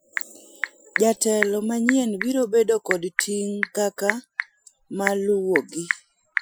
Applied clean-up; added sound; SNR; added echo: classical method Wiener filter.